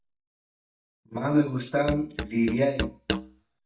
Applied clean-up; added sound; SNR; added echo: neural mask model DeepFilterNet 3.